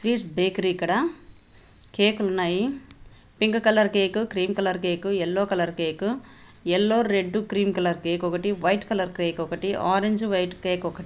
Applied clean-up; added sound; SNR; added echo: none; none; none; none.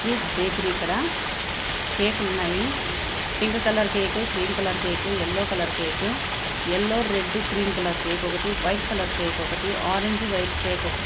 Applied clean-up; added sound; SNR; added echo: none; Stream; -1 dB; none.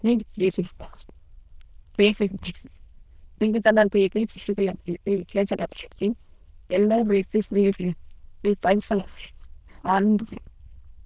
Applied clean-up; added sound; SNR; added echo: neural diffusion model UNIVERSE++.